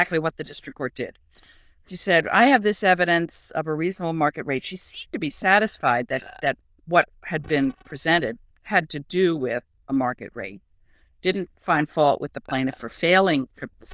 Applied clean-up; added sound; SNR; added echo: neural diffusion model UNIVERSE++.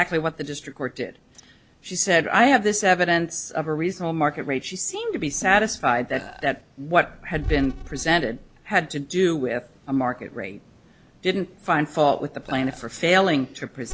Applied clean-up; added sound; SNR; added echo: none; Burping, eructation; 16 dB; none.